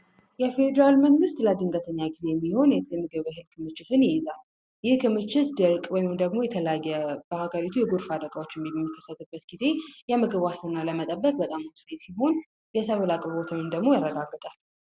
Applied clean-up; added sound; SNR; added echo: none; none; none; none.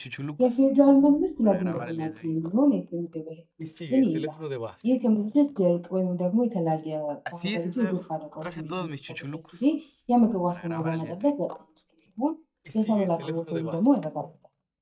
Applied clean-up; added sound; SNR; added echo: neural mask model DeepFilterNet 3.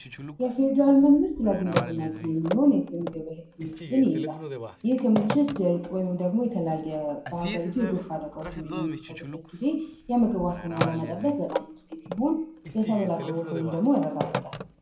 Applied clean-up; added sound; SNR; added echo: none; Telephone; 10 dB; reverberation time 0.4 s.